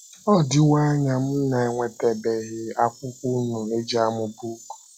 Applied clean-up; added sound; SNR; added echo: classical method log-MMSE.